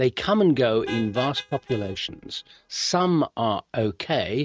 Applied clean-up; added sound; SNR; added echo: neural mask model RNNoise.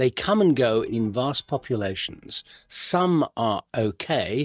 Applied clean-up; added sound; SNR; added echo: neural mask model DeepFilterNet 3.